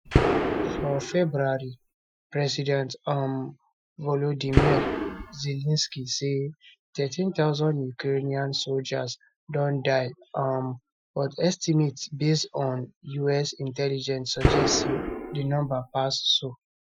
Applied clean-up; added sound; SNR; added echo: classical method Wiener filter.